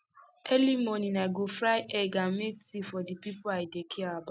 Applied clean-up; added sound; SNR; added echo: none; none; none; none.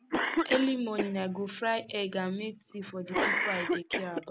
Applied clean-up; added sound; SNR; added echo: none; Cough; 1 dB; none.